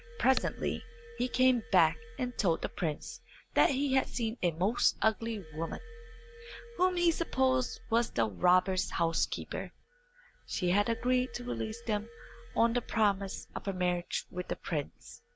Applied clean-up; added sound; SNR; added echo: none; Glass; 18 dB; none.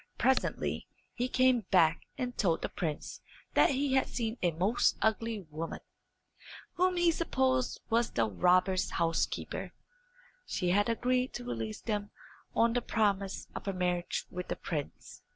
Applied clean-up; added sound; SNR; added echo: none; none; none; none.